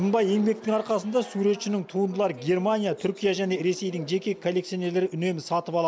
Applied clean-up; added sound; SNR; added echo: none; none; none; none.